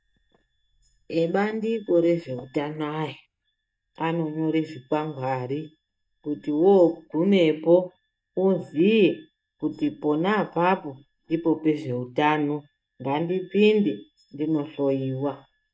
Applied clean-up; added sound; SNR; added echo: neural mask model DeepFilterNet 3.